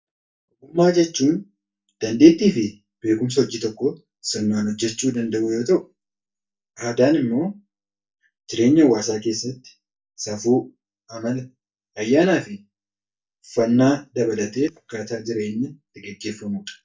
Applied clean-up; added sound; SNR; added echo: neural mask model DeepFilterNet 3.